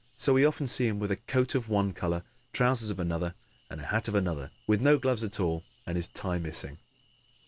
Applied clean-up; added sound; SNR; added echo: none; Frog; 17 dB; none.